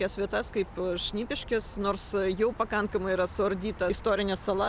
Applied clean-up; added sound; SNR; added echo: none; none; none; none.